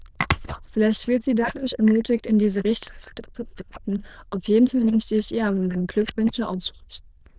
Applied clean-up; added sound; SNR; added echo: neural diffusion model UNIVERSE++.